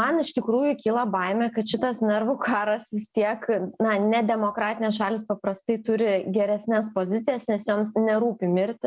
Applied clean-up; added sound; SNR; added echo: none; none; none; none.